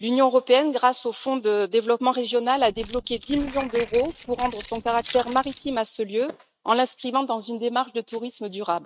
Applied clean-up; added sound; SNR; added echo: neural mask model RNNoise.